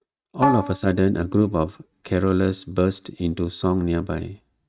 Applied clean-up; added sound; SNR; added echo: neural mask model RNNoise.